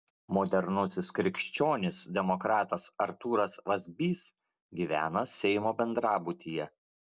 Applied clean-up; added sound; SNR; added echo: none; none; none; none.